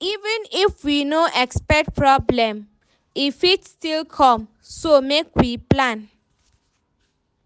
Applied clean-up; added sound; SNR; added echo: none; none; none; none.